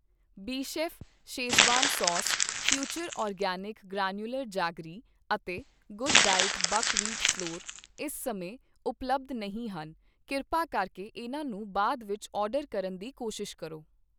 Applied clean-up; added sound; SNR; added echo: none; Crumpling, crinkling; -5 dB; none.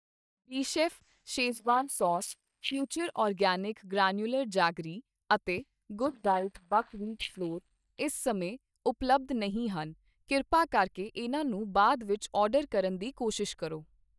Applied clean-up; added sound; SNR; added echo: neural mask model DeepFilterNet 3.